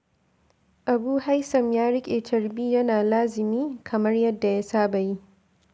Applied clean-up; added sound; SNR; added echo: none; none; none; none.